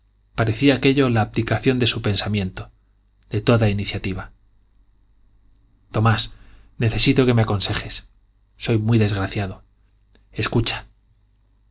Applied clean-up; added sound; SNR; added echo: none; none; none; none.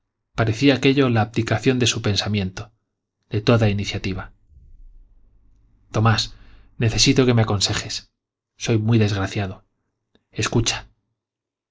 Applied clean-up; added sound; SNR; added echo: neural mask model Resemble Enhance denoiser.